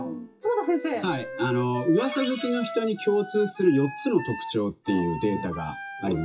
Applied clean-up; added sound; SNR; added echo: classical method WPE with log-MMSE.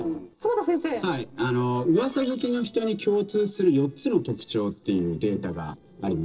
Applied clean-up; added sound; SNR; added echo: neural separator model SepFormer DNS4.